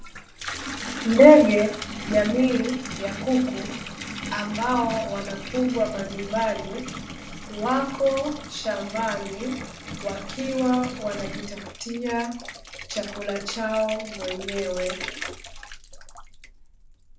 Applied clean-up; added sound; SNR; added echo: none; Bathtub (filling or washing) / Water tap, faucet; 11 dB; reverberation time 0.4 s.